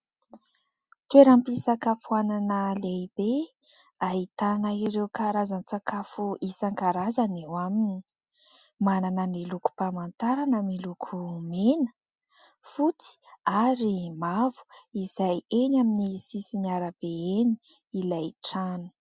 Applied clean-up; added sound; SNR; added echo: none; none; none; none.